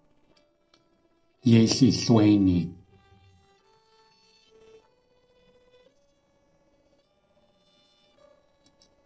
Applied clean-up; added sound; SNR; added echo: neural separator model SepFormer DNS4.